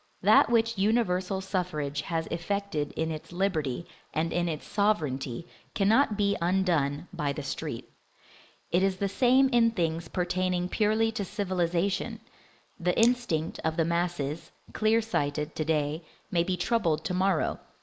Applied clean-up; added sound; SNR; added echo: neural mask model Resemble Enhance denoiser.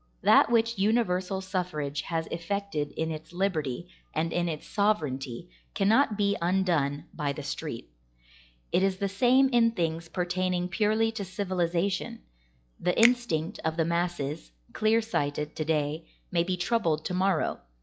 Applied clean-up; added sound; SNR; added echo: classical method log-MMSE.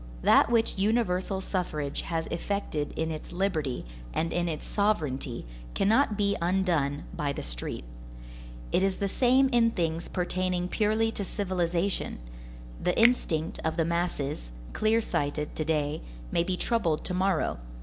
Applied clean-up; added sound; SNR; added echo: none; Finger snapping; 10 dB; none.